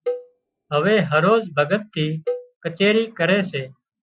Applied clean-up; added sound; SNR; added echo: classical method Wiener filter.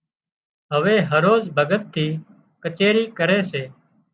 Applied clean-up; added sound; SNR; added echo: none; none; none; none.